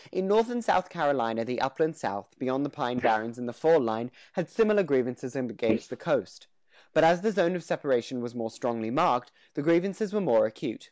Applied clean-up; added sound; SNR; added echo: neural mask model Resemble Enhance denoiser.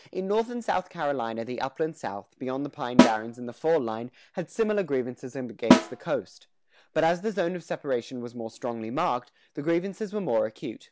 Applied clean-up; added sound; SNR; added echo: none; Snare drum; -4 dB; none.